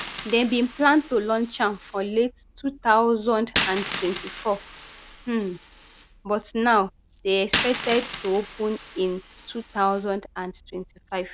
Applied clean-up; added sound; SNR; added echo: none; Coin (dropping); 8 dB; none.